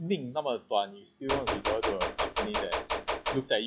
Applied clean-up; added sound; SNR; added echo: classical method log-MMSE.